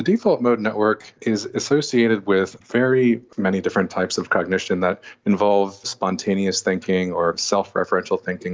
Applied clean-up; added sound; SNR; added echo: none; none; none; none.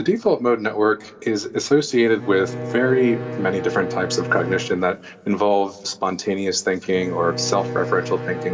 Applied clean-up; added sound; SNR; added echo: none; Bowed string instrument; 10 dB; reverberation time 1.9 s.